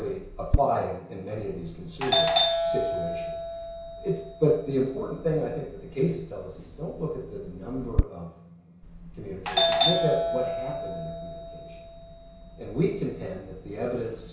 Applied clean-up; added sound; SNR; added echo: none; Doorbell; -1 dB; reverberation time 0.6 s.